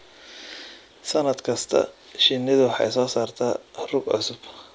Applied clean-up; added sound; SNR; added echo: none; none; none; none.